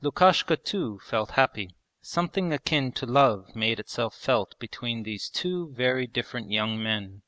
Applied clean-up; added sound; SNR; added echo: none; none; none; none.